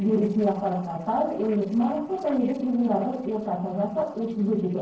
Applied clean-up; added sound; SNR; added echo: neural separator model SepFormer DNS4.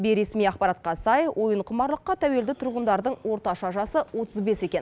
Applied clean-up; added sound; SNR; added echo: none; none; none; none.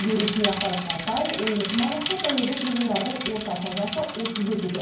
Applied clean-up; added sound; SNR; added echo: none; Bicycle; 3 dB; reverberation time 0.9 s.